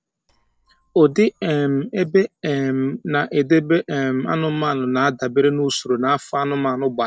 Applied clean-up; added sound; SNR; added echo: neural separator model SepFormer DNS4.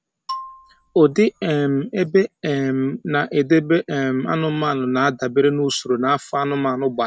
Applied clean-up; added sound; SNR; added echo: none; Marimba, xylophone; 16 dB; none.